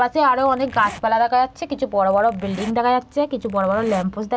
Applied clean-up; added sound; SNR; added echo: none; Zipper (clothing); 20 dB; none.